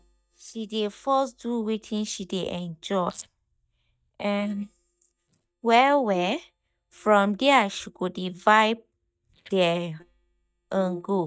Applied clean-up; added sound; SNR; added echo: neural mask model DeepFilterNet 3.